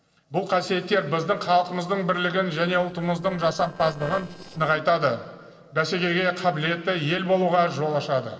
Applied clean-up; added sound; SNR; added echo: neural separator model SepFormer DNS4.